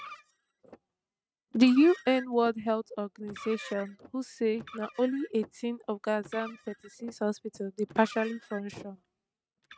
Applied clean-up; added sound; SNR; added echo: neural mask model RNNoise.